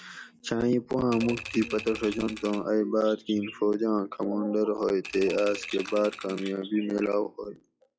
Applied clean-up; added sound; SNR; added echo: classical method log-MMSE.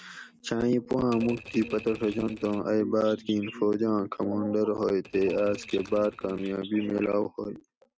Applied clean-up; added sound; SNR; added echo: neural mask model RNNoise.